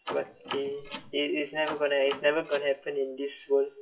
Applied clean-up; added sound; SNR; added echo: classical method WPE with log-MMSE.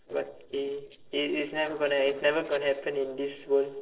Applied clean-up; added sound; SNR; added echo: neural separator model SepFormer DNS4.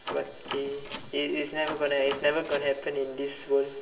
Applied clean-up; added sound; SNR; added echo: none; Door; 12 dB; reverberation time 2.8 s.